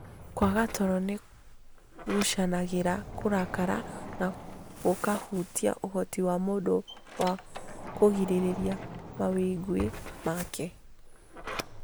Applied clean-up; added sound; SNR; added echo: none; Sliding door; 11 dB; none.